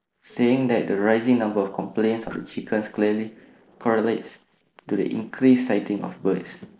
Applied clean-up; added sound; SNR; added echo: neural separator model SepFormer DNS4.